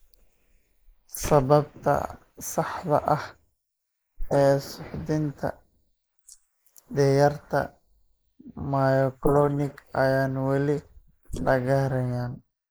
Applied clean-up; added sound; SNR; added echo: neural mask model Resemble Enhance denoiser.